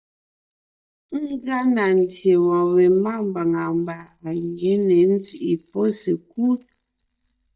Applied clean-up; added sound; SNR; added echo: neural mask model DeepFilterNet 3.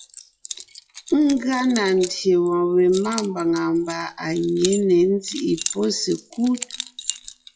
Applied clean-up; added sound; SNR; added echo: classical method WPE with log-MMSE.